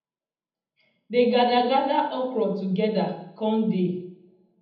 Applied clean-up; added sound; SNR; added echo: none; none; none; reverberation time 0.8 s.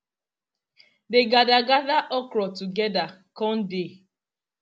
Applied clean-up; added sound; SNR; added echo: none; none; none; none.